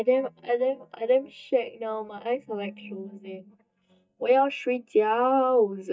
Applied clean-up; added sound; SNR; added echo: neural mask model DeepFilterNet 3.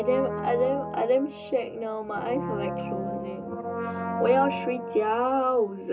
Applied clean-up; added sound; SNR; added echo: none; Brass instrument; 6 dB; reverberation time 0.2 s.